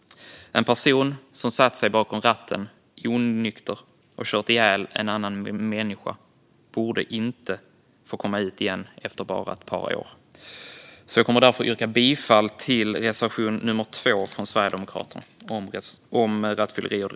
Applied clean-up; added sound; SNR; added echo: none; none; none; none.